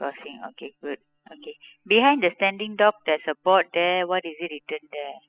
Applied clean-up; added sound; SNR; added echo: classical method spectral subtraction.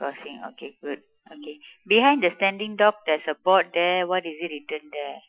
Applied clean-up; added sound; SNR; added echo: classical method Wiener filter.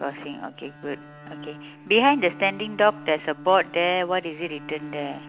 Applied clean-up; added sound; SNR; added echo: none; Bowed string instrument; 17 dB; none.